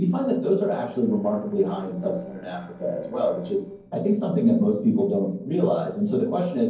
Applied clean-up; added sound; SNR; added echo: neural separator model SepFormer DNS4.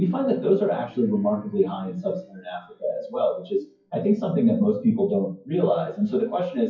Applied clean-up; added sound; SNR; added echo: classical method WPE with log-MMSE.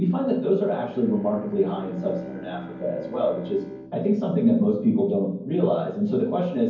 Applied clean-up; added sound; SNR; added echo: none; Bowed string instrument; 20 dB; reverberation time 0.9 s.